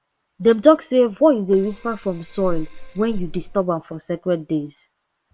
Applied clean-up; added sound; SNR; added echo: neural separator model SepFormer WHAM!.